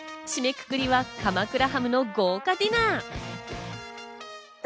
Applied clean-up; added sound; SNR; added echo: none; none; none; none.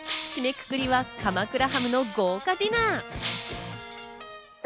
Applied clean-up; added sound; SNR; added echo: none; Shatter; 6 dB; none.